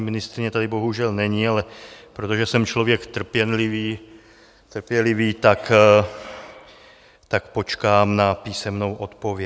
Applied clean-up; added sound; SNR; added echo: none; none; none; none.